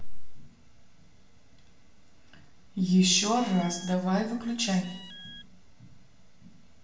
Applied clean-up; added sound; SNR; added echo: none; Alarm; 19 dB; reverberation time 0.8 s.